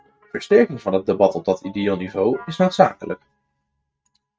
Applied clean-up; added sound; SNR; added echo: neural mask model RNNoise.